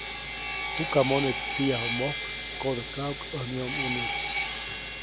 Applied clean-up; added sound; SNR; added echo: none; Sawing; -1 dB; none.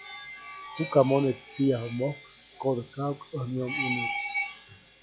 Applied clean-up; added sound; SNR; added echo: classical method log-MMSE.